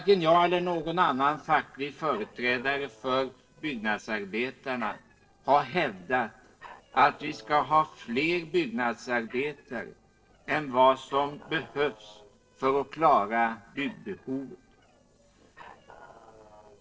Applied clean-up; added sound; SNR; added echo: neural separator model SepFormer DNS4.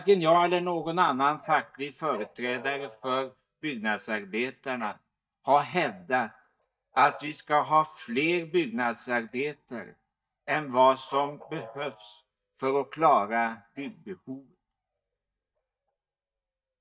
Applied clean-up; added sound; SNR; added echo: neural mask model DeepFilterNet 3.